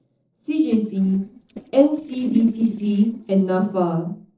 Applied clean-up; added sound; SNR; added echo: neural separator model SepFormer DNS4.